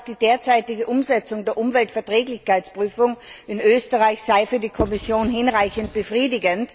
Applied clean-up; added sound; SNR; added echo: none; Writing; 11 dB; none.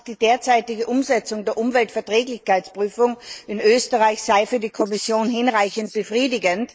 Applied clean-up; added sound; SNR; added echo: neural mask model Resemble Enhance denoiser.